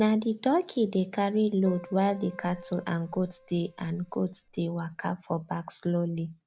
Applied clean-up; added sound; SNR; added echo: none; Keyboard (musical); 20 dB; none.